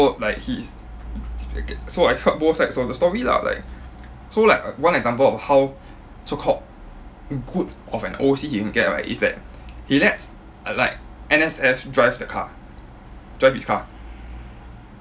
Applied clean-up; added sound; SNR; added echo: none; none; none; none.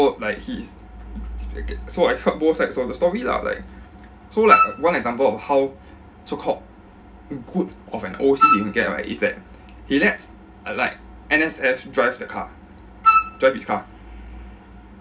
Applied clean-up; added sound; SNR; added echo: none; Wind instrument, woodwind instrument; -4 dB; reverberation time 0.3 s.